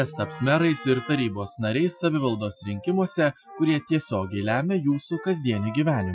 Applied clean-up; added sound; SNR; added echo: classical method Wiener filter.